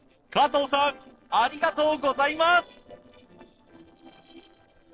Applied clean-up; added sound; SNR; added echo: neural separator model SepFormer DNS4.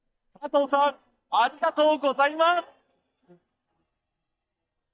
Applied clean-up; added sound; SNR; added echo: neural mask model DeepFilterNet 3.